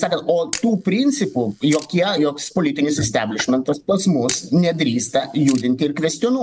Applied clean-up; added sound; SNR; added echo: none; Camera; 18 dB; none.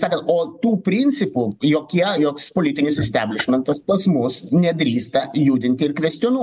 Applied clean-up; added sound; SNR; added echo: none; none; none; none.